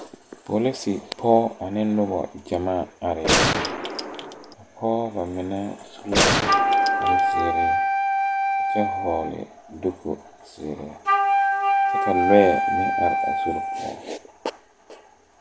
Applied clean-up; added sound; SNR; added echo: none; Wind instrument, woodwind instrument + Gunshot, gunfire; -5 dB; none.